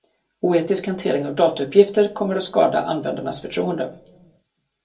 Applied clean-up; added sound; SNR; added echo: none; none; none; reverberation time 0.2 s.